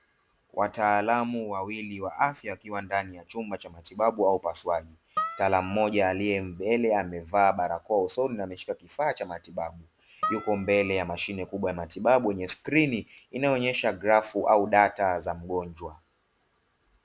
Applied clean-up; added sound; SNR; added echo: none; Harp; 11 dB; none.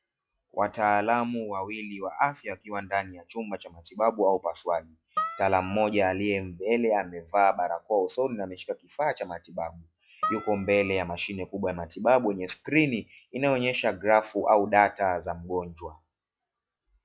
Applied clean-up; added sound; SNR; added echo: classical method log-MMSE.